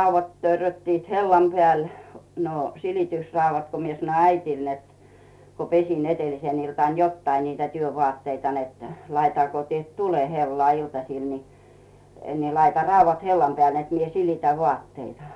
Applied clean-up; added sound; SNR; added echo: none; none; none; none.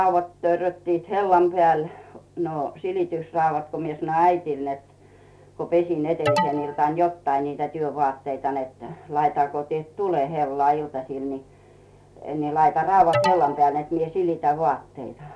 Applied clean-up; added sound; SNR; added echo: none; Alarm; 3 dB; none.